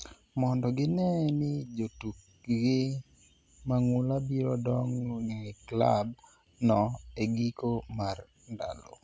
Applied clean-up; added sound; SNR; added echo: none; none; none; none.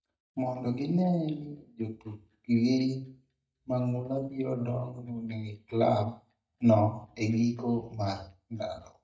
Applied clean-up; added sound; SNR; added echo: neural mask model DeepFilterNet 3.